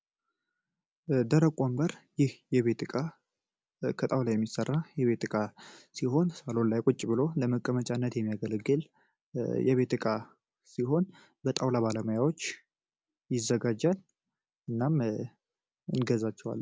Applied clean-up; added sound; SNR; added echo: none; none; none; none.